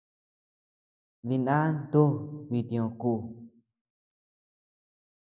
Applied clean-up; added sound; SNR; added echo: none; none; none; none.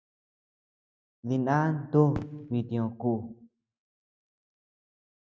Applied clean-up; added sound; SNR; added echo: neural mask model RNNoise.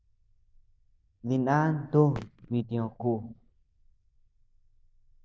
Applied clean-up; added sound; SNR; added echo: neural diffusion model UNIVERSE++.